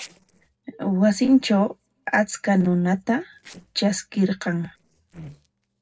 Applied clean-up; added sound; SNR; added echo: neural separator model SepFormer DNS4.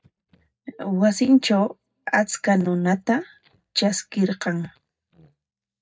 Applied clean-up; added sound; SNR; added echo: neural mask model DeepFilterNet 3.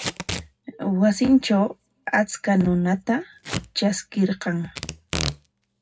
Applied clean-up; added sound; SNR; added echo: none; Packing tape, duct tape / Tearing; 12 dB; reverberation time 0.3 s.